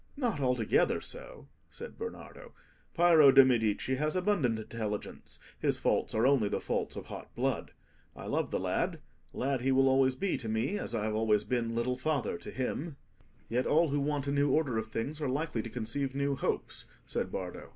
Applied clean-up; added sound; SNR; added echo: none; none; none; none.